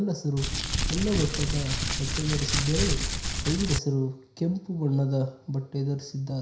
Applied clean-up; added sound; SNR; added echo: none; Crumpling, crinkling; 0 dB; reverberation time 0.5 s.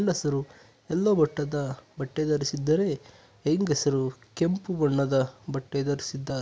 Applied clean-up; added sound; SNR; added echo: none; none; none; none.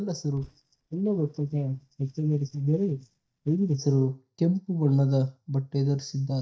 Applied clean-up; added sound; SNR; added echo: neural mask model DeepFilterNet 3.